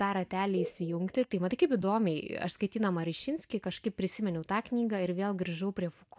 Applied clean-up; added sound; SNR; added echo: neural mask model DeepFilterNet 3.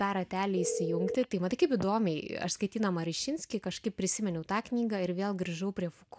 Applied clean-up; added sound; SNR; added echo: none; Telephone; 11 dB; none.